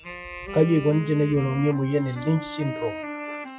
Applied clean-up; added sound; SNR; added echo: classical method WPE with log-MMSE.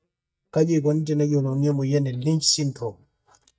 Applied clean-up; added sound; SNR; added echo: neural mask model DeepFilterNet 3.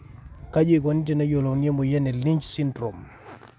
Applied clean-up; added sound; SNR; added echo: none; none; none; none.